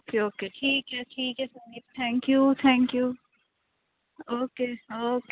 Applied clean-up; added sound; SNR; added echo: none; none; none; none.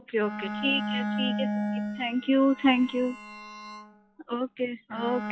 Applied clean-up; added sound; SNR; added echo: classical method log-MMSE.